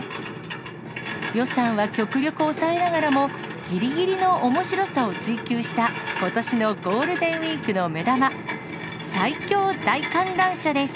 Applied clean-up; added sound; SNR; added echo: none; none; none; none.